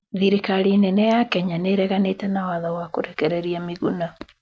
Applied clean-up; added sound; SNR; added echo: none; none; none; none.